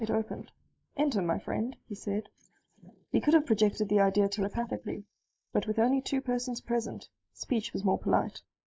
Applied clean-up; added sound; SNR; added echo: neural mask model Resemble Enhance denoiser.